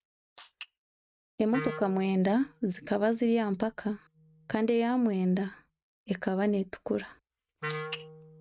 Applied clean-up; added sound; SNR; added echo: neural mask model RNNoise.